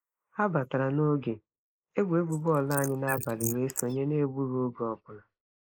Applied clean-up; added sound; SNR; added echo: neural mask model Resemble Enhance denoiser.